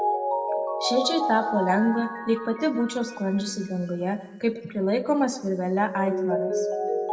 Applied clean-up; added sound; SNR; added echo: none; Mallet percussion; 4 dB; reverberation time 1.4 s.